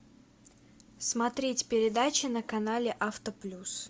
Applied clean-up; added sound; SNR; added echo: none; none; none; none.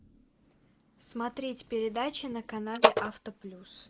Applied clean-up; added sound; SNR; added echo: neural mask model Resemble Enhance denoiser.